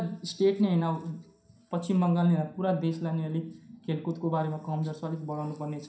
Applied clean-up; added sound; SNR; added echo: none; none; none; reverberation time 0.5 s.